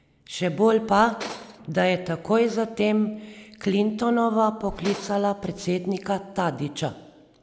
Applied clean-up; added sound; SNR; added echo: none; Tools; 17 dB; none.